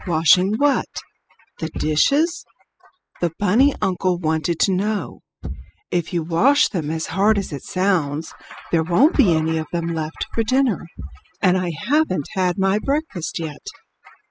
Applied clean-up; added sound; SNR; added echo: classical method spectral subtraction.